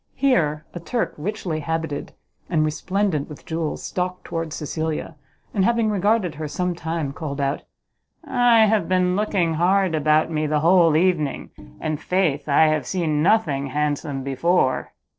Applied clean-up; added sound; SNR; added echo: neural separator model SepFormer DNS4.